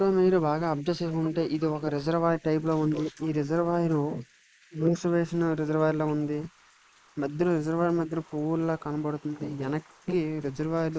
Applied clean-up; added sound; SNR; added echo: neural mask model Resemble Enhance denoiser.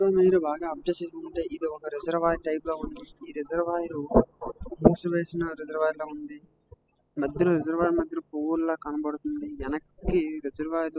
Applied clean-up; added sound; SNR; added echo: classical method spectral subtraction.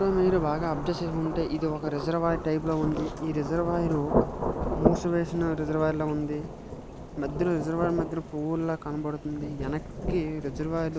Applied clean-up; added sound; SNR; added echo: none; Rain / Thunderstorm; 4 dB; none.